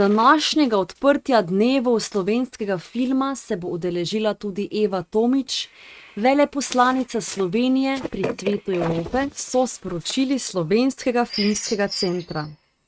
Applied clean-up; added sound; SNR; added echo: neural mask model RNNoise.